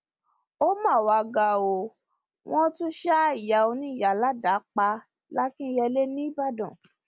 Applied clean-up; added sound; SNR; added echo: none; none; none; none.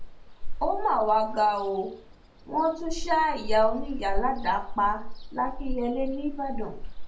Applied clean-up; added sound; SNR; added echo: none; Ocean; 3 dB; reverberation time 0.3 s.